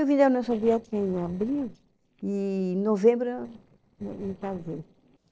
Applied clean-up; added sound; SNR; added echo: neural separator model SepFormer DNS4.